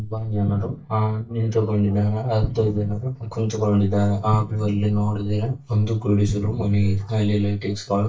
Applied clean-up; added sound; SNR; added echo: neural mask model DeepFilterNet 3.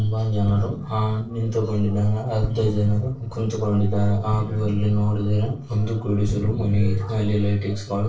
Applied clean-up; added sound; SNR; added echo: neural separator model SepFormer DNS4.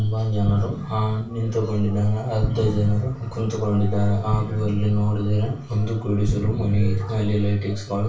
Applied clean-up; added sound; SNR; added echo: none; Explosion; 11 dB; reverberation time 0.3 s.